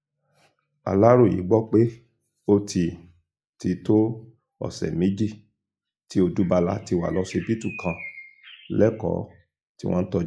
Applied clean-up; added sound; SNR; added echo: classical method log-MMSE.